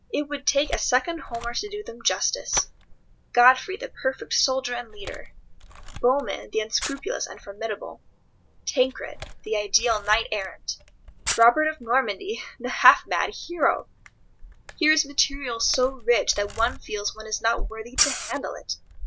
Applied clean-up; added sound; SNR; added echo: none; Camera; 13 dB; none.